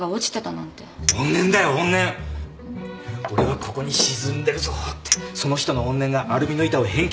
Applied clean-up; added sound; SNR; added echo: none; Chink, clink; 11 dB; none.